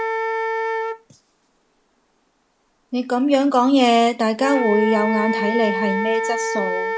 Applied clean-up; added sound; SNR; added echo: none; Wind instrument, woodwind instrument; 5 dB; none.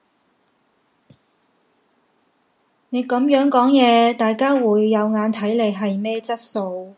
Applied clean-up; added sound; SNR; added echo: none; none; none; none.